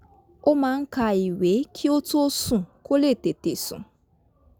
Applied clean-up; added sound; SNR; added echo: none; none; none; none.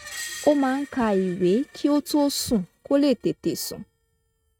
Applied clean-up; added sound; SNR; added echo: neural mask model RNNoise.